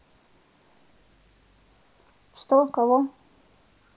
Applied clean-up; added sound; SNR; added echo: none; none; none; none.